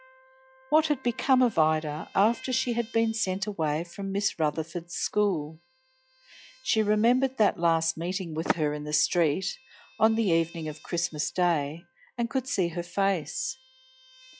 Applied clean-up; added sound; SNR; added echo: classical method log-MMSE.